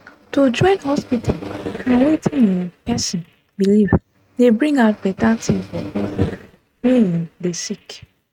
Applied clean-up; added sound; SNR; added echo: neural mask model RNNoise.